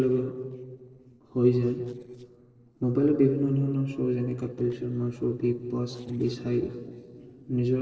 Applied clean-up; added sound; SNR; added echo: neural separator model SepFormer DNS4.